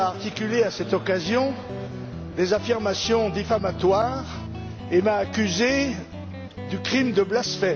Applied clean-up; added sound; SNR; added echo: none; Guitar; 10 dB; none.